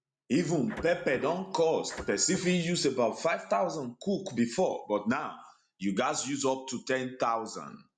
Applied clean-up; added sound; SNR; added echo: none; Printer; 15 dB; none.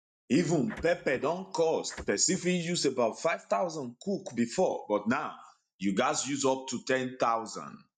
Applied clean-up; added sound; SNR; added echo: neural mask model DeepFilterNet 3.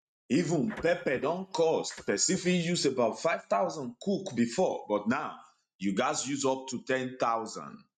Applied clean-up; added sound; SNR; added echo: neural mask model RNNoise.